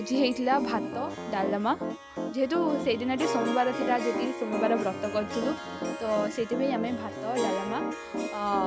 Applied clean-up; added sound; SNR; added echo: none; Harp + Piano; 4 dB; none.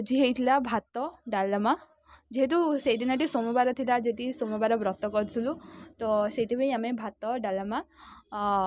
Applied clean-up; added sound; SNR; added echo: none; none; none; none.